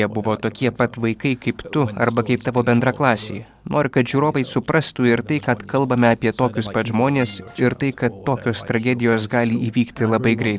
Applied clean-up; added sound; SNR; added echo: neural separator model SepFormer DNS4.